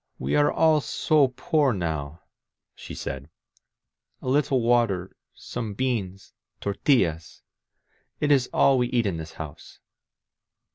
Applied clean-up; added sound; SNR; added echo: none; none; none; none.